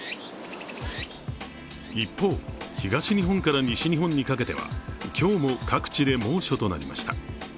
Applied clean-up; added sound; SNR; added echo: none; none; none; none.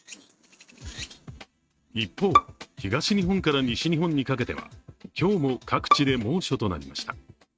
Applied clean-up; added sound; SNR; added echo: neural mask model RNNoise.